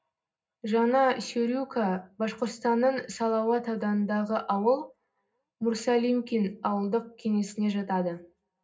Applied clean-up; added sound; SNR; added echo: none; none; none; reverberation time 0.4 s.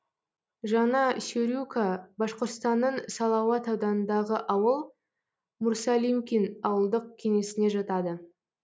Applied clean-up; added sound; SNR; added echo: none; none; none; none.